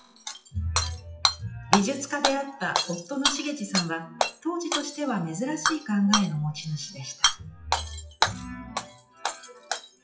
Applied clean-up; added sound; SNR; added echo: classical method WPE with log-MMSE.